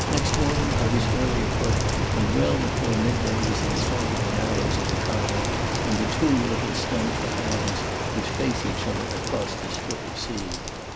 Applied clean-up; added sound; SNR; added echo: none; Rain; -4 dB; reverberation time 1.5 s.